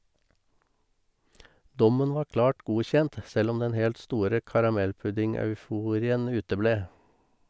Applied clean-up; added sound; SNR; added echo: none; none; none; none.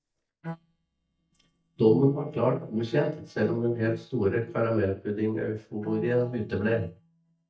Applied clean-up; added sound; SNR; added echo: neural mask model DeepFilterNet 3.